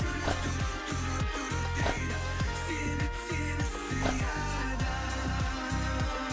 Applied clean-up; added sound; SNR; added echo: none; Dog + Trumpet; 8 dB; none.